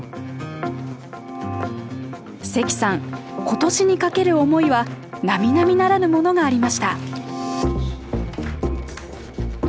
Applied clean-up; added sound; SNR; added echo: none; none; none; none.